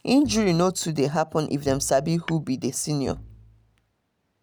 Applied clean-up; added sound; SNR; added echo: none; Tap / Hammer + Bowed string instrument; 18 dB; none.